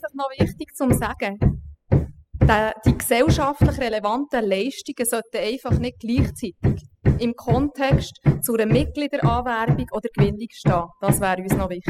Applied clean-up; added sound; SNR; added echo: classical method spectral subtraction.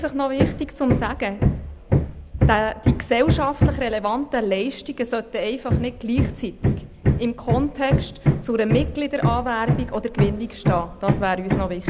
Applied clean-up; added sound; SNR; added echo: none; Hammer; -1 dB; none.